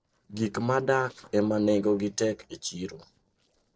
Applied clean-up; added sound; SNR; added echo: neural separator model SepFormer DNS4.